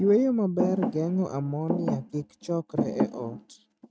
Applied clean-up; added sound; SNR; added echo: neural mask model RNNoise.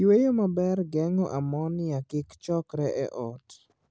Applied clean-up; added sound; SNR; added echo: none; none; none; none.